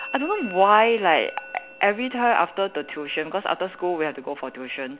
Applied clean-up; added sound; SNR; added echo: none; Musical instrument; 18 dB; none.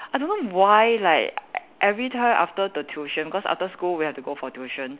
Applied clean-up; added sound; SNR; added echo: none; none; none; none.